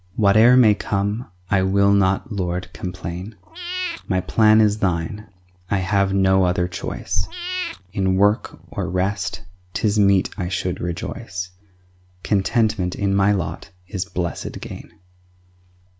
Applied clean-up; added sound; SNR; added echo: none; Meow / Purr; 15 dB; none.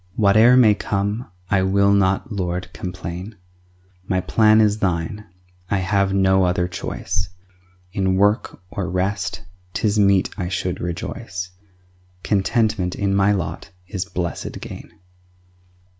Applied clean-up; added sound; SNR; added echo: none; none; none; none.